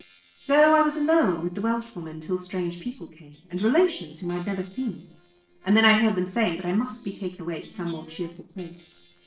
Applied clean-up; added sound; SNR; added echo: neural separator model SepFormer DNS4.